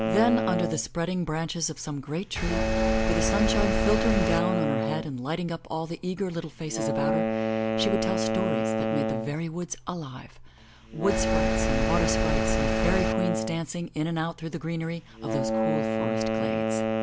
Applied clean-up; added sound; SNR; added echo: none; Engine + Wind instrument, woodwind instrument; -3 dB; none.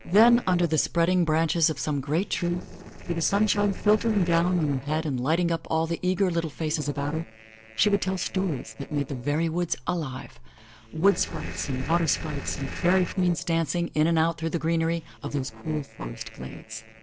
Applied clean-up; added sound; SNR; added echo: neural separator model SepFormer DNS4.